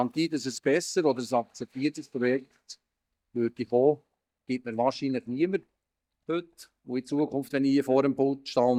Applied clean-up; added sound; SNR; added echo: neural mask model DeepFilterNet 3.